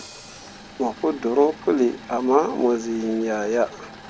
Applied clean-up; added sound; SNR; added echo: none; Hi-hat + Engine / Mechanisms; 19 dB; none.